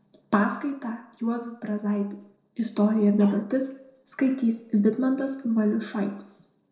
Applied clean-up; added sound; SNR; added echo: neural separator model SepFormer DNS4.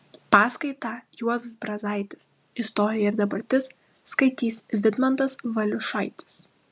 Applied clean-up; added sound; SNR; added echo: none; none; none; none.